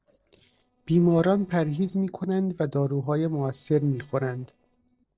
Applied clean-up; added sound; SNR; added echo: neural separator model SepFormer DNS4.